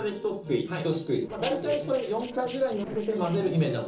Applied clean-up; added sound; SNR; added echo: neural separator model SepFormer DNS4.